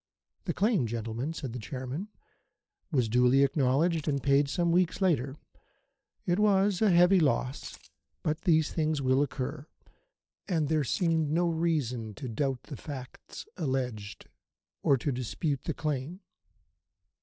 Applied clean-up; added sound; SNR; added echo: neural separator model SepFormer DNS4.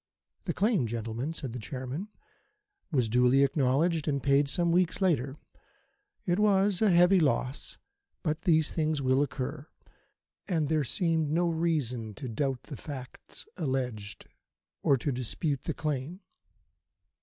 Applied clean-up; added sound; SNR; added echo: none; none; none; none.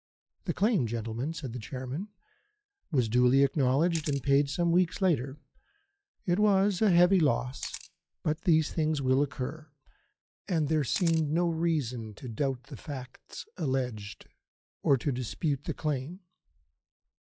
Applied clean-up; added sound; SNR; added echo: classical method log-MMSE.